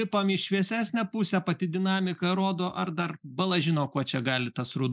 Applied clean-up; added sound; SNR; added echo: neural mask model Resemble Enhance denoiser.